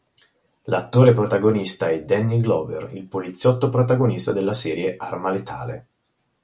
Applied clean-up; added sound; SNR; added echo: none; none; none; none.